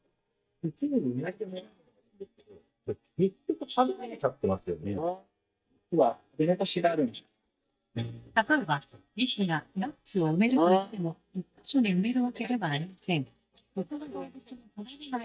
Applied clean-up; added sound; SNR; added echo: neural mask model DeepFilterNet 3.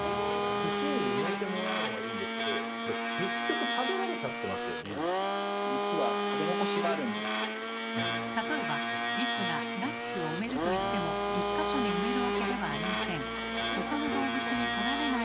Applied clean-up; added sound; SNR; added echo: none; Domestic sounds, home sounds; -4 dB; none.